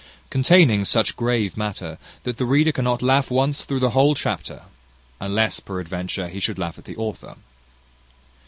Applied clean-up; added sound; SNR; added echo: none; none; none; none.